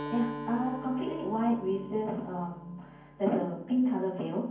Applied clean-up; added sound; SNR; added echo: none; Acoustic guitar; 12 dB; reverberation time 0.9 s.